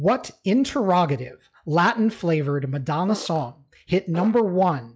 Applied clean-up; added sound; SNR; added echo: classical method log-MMSE.